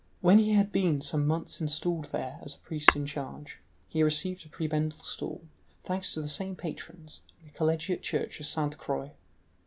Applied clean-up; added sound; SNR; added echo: none; Tap / Hammer; 3 dB; none.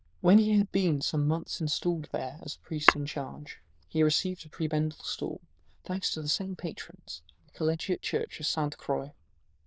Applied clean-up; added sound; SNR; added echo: neural diffusion model UNIVERSE++.